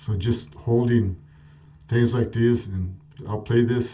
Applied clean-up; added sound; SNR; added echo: none; none; none; reverberation time 0.2 s.